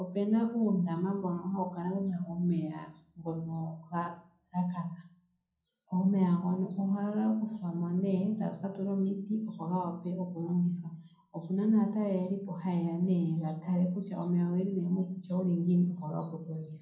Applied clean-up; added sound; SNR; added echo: none; none; none; reverberation time 0.6 s.